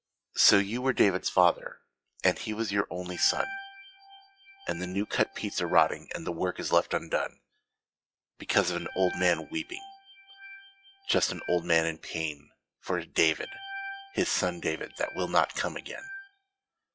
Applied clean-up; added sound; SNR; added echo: classical method log-MMSE.